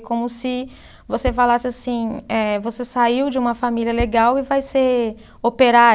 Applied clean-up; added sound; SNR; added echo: none; Tap; 17 dB; none.